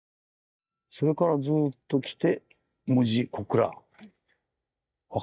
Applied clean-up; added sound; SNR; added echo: neural mask model DeepFilterNet 3.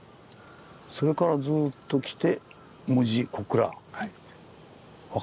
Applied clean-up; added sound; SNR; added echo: none; none; none; none.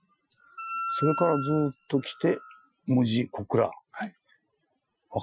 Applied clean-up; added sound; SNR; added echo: classical method Wiener filter.